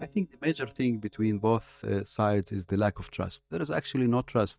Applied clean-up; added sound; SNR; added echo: neural mask model DeepFilterNet 3.